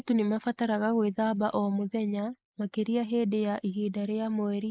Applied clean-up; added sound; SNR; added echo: neural mask model Resemble Enhance denoiser.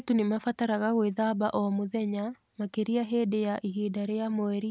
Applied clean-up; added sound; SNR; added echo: none; none; none; none.